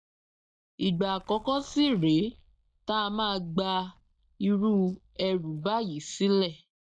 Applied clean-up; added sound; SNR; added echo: neural mask model DeepFilterNet 3.